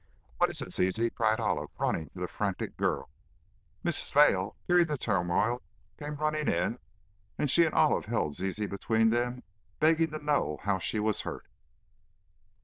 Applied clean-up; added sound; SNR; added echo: neural diffusion model UNIVERSE++.